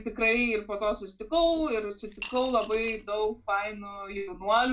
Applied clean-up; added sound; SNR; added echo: none; Coin (dropping) / Glass; 13 dB; reverberation time 0.3 s.